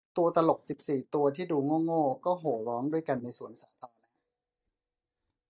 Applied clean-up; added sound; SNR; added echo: neural mask model DeepFilterNet 3.